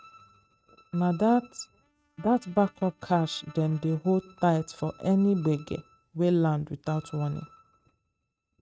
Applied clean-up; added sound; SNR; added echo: neural mask model RNNoise.